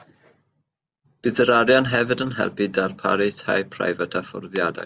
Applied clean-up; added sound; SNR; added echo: none; none; none; none.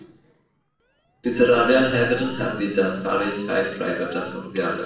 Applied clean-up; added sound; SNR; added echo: neural separator model SepFormer DNS4.